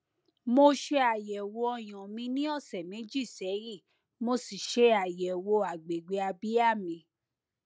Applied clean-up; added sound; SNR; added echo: none; none; none; none.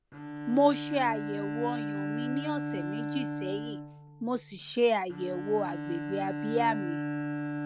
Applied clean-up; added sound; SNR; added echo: none; Bowed string instrument; 4 dB; none.